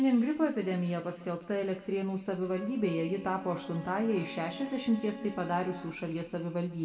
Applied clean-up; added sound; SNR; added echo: none; Wind instrument, woodwind instrument; 16 dB; reverberation time 1.9 s.